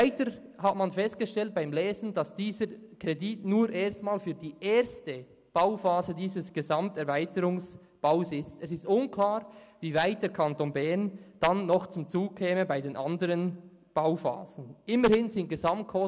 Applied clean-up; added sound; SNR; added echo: none; none; none; none.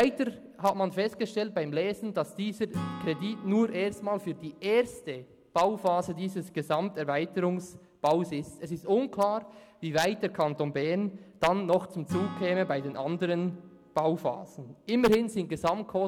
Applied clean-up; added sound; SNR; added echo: none; Acoustic guitar / Strum; 18 dB; none.